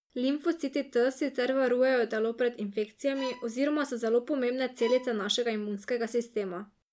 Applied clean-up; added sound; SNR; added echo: none; Bowed string instrument; 18 dB; none.